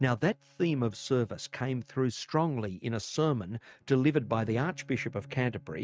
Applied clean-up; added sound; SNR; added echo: neural mask model RNNoise.